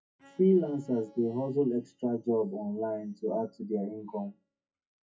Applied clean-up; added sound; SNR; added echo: classical method WPE with log-MMSE.